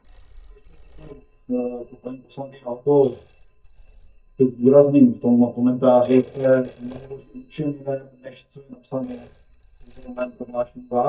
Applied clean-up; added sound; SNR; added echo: neural mask model DeepFilterNet 3.